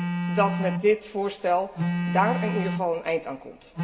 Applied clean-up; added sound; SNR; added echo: none; Telephone; 3 dB; reverberation time 1.5 s.